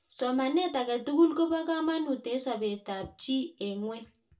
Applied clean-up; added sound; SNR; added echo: none; none; none; reverberation time 0.2 s.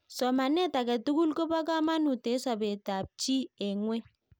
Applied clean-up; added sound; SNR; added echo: none; none; none; none.